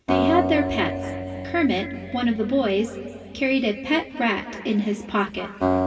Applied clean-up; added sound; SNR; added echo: none; Acoustic guitar; 4 dB; reverberation time 3.0 s.